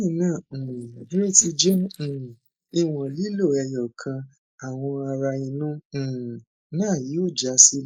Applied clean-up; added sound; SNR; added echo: neural mask model Resemble Enhance denoiser.